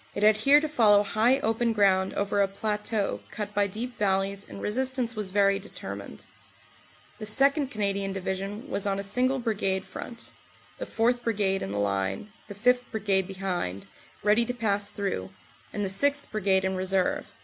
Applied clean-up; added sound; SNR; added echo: none; none; none; none.